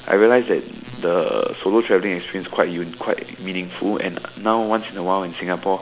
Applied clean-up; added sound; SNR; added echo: none; none; none; none.